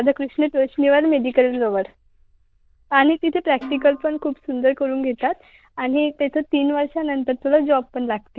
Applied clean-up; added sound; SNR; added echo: neural diffusion model UNIVERSE++.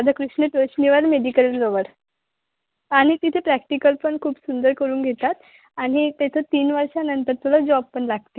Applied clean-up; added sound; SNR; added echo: none; none; none; none.